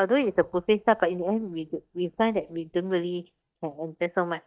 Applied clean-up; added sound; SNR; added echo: neural mask model DeepFilterNet 3.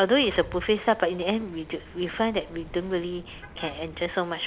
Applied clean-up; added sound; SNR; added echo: none; Chewing, mastication + Car passing by; 17 dB; none.